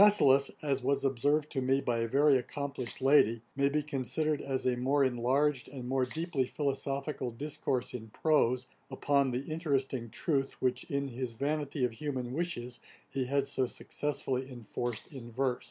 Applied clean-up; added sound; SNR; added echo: none; Rattle (instrument); 14 dB; none.